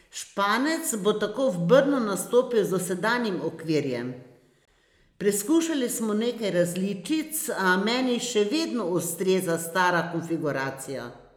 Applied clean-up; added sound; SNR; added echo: none; none; none; none.